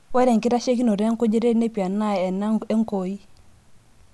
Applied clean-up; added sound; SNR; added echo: none; none; none; none.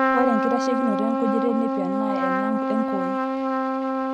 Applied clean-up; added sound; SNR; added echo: neural mask model RNNoise.